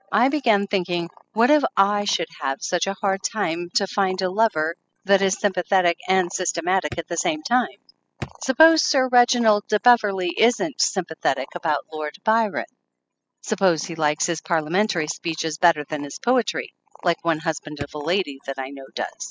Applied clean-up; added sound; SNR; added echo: classical method spectral subtraction.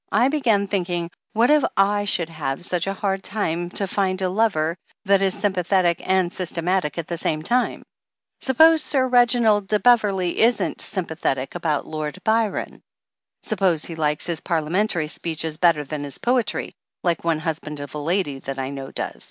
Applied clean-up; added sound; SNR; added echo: none; none; none; none.